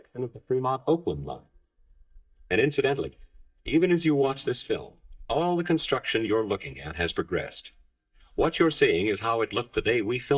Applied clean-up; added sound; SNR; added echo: neural mask model DeepFilterNet 3.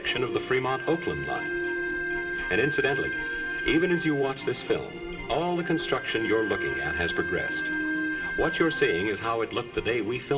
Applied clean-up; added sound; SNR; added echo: none; Wind instrument, woodwind instrument; 6 dB; reverberation time 0.8 s.